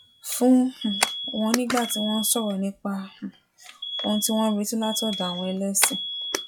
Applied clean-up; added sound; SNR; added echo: classical method log-MMSE.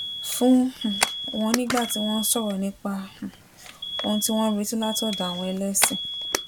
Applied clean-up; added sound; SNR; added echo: none; Camera + Alarm; 6 dB; none.